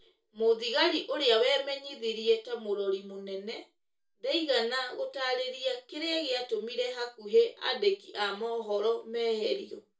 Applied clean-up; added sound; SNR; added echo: none; none; none; reverberation time 0.3 s.